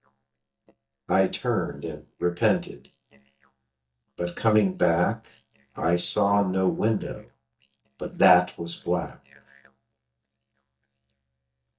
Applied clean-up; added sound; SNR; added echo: neural mask model DeepFilterNet 3.